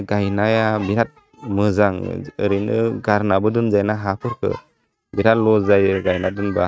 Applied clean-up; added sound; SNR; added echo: neural mask model RNNoise.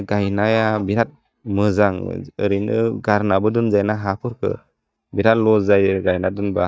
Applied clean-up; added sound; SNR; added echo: neural mask model DeepFilterNet 3.